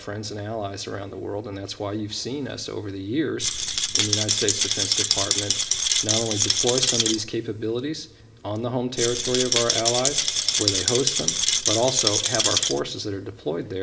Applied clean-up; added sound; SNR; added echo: none; Rattle; -5 dB; reverberation time 2.6 s.